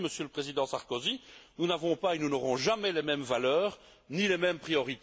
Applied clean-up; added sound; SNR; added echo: none; none; none; none.